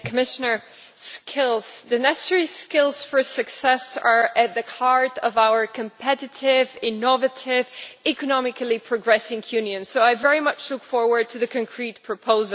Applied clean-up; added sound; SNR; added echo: none; none; none; none.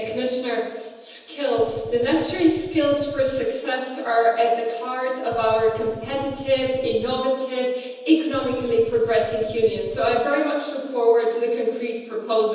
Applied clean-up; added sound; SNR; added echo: none; Gunshot, gunfire; 19 dB; reverberation time 1.1 s.